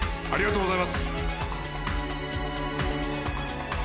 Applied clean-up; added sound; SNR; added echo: none; Meow; 15 dB; none.